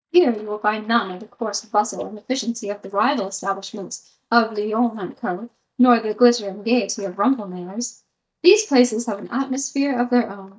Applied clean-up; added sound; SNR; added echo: neural mask model DeepFilterNet 3.